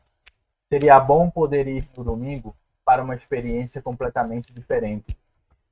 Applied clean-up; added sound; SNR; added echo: neural mask model RNNoise.